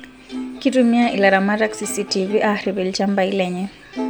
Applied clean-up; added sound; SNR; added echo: none; Plucked string instrument; 14 dB; none.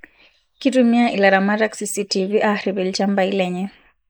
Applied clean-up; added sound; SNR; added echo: neural mask model Resemble Enhance denoiser.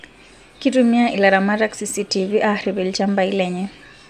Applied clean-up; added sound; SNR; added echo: none; none; none; none.